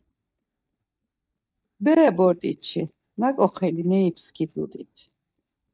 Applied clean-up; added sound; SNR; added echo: neural mask model DeepFilterNet 3.